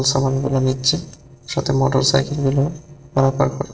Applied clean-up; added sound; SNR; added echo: neural separator model SepFormer DNS4.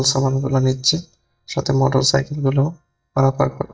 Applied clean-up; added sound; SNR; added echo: neural mask model DeepFilterNet 3.